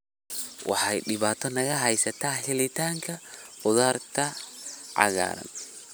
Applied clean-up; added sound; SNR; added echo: none; none; none; none.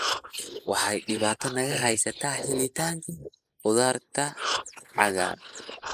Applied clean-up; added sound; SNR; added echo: neural mask model Resemble Enhance denoiser.